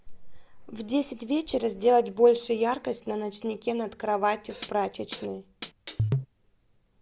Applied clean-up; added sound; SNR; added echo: none; Hi-hat; 7 dB; none.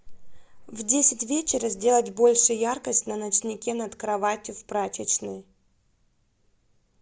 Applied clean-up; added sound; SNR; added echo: none; none; none; none.